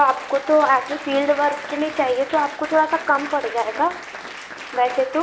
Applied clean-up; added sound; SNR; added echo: none; Applause; 13 dB; none.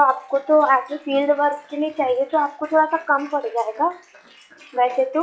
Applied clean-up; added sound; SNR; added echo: classical method log-MMSE.